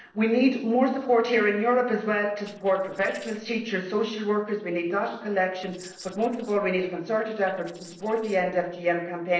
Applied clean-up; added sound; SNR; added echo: neural separator model SepFormer DNS4.